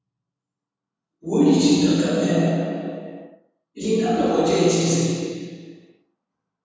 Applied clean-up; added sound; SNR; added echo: none; none; none; reverberation time 2.1 s.